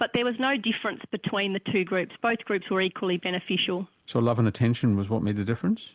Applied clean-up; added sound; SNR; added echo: none; none; none; none.